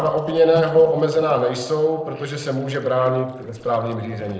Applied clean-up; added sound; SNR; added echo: neural separator model SepFormer DNS4.